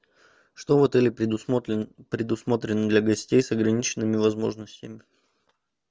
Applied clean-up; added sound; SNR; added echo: none; none; none; none.